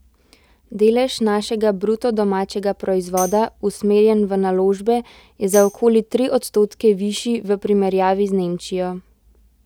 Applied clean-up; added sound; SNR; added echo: none; Tambourine; 18 dB; none.